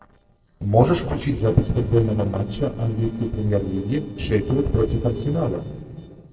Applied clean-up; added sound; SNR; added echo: neural separator model SepFormer DNS4.